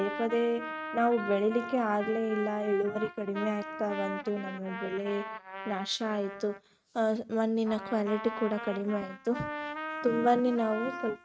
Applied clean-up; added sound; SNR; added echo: neural mask model RNNoise.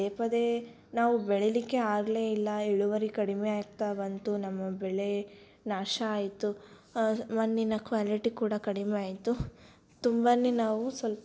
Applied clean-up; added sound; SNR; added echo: none; none; none; none.